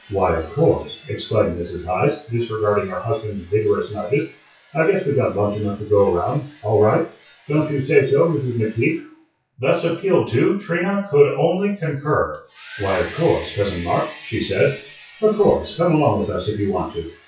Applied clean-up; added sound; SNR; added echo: classical method WPE with log-MMSE.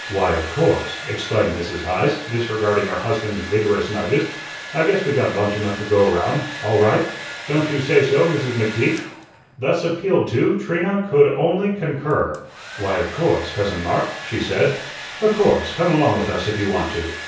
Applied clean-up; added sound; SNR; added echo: none; Domestic sounds, home sounds; 13 dB; reverberation time 0.6 s.